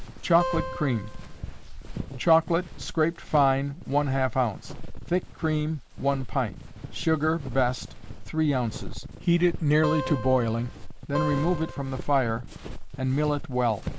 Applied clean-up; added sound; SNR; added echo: none; Acoustic guitar + Walk, footsteps; 8 dB; none.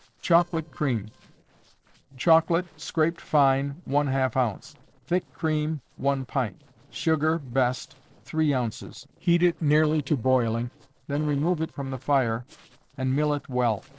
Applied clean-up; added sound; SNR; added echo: neural separator model SepFormer DNS4.